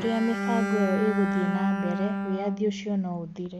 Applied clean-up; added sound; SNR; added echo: none; Bowed string instrument; 0 dB; none.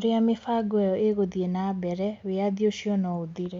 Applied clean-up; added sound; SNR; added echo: none; none; none; none.